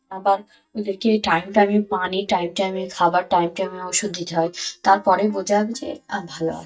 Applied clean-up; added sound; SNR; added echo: neural mask model DeepFilterNet 3.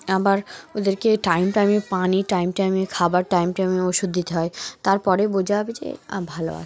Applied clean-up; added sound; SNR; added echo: none; none; none; none.